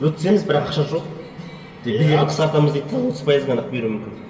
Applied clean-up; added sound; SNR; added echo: none; none; none; reverberation time 2.8 s.